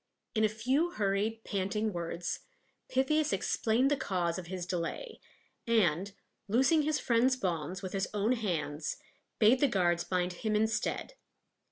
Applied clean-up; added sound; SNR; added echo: none; none; none; none.